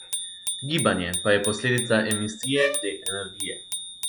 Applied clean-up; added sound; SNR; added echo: none; Bowed string instrument + Bicycle bell; 6 dB; none.